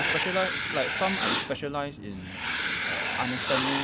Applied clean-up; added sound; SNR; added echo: none; Writing; -4 dB; none.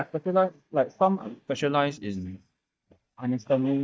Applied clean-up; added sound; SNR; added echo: neural mask model DeepFilterNet 3.